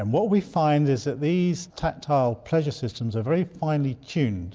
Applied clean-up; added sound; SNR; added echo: none; none; none; none.